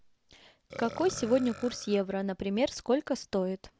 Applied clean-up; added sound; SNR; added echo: none; Burping, eructation; 17 dB; none.